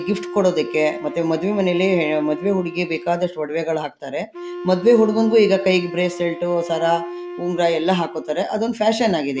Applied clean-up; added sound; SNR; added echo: none; Wind instrument, woodwind instrument; 12 dB; none.